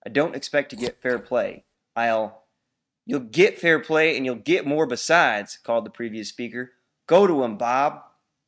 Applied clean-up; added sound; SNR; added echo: neural mask model RNNoise.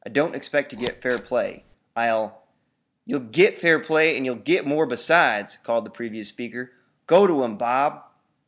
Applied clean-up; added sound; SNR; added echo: none; Scissors; 15 dB; none.